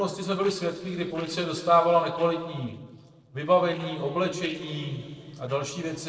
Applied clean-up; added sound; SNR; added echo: neural separator model SepFormer DNS4.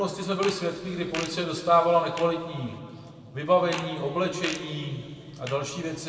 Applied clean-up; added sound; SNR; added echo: none; Fart; 15 dB; reverberation time 2.3 s.